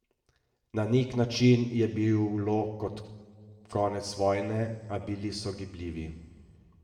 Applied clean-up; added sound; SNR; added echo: none; none; none; reverberation time 1.8 s.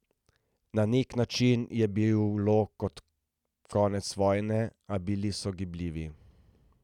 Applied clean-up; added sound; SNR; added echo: none; none; none; none.